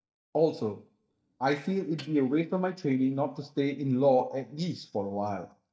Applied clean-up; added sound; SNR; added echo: neural mask model DeepFilterNet 3.